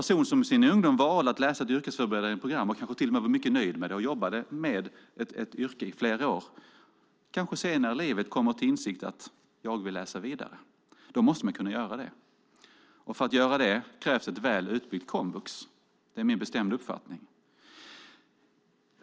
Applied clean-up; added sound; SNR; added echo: none; none; none; none.